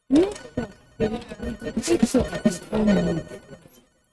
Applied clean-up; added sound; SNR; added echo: neural mask model RNNoise.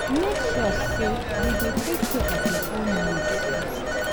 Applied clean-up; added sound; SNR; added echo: none; Bass drum / Snare drum / Drum kit + Telephone; -5 dB; none.